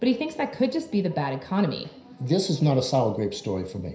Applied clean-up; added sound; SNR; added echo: none; none; none; reverberation time 0.5 s.